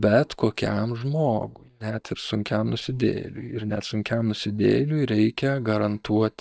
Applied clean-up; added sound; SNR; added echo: neural mask model DeepFilterNet 3.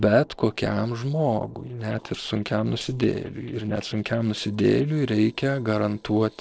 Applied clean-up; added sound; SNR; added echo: neural separator model SepFormer DNS4.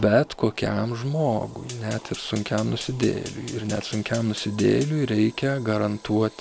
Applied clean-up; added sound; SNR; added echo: none; Fire; 19 dB; none.